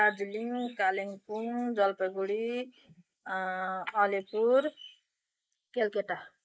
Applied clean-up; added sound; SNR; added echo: neural mask model Resemble Enhance denoiser.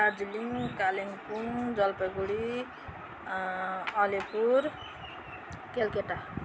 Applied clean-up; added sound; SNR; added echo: none; none; none; none.